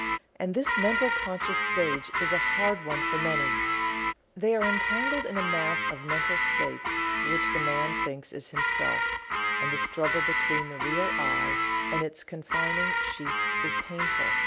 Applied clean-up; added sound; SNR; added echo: none; Guitar; -5 dB; none.